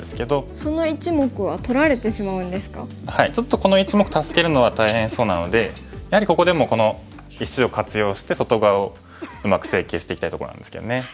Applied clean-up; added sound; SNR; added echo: none; Cough; 19 dB; none.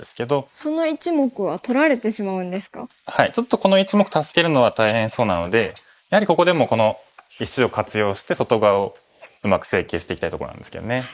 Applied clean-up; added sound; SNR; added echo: neural mask model Resemble Enhance denoiser.